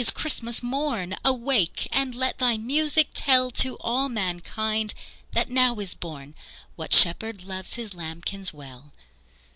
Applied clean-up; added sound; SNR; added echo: none; none; none; none.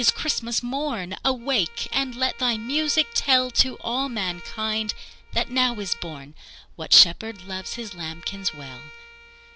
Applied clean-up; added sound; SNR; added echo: none; Bowed string instrument; 20 dB; none.